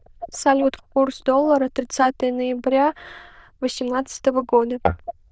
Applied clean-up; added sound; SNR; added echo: neural diffusion model UNIVERSE++.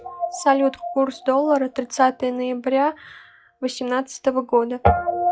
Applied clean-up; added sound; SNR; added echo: classical method log-MMSE.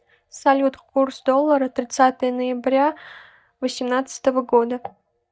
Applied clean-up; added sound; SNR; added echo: neural mask model DeepFilterNet 3.